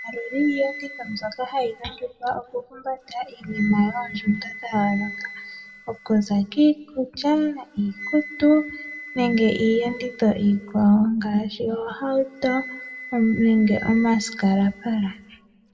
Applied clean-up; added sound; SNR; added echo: none; Wind instrument, woodwind instrument; 15 dB; reverberation time 0.8 s.